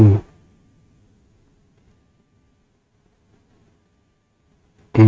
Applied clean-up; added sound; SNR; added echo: neural mask model RNNoise.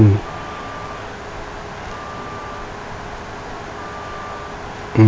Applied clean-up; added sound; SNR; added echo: none; Wind instrument, woodwind instrument; 18 dB; none.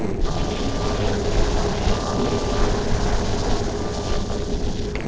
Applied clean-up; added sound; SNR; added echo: neural separator model SepFormer DNS4.